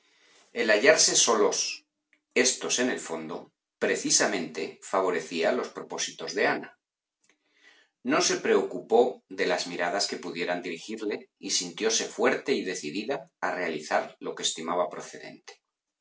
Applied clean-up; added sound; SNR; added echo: none; none; none; none.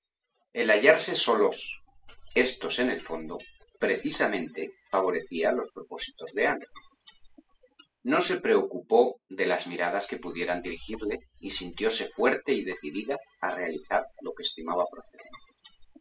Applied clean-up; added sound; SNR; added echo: classical method spectral subtraction.